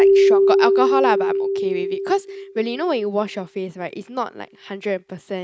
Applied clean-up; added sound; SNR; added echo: neural mask model RNNoise.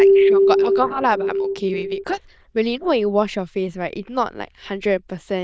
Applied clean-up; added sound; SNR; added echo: neural diffusion model UNIVERSE++.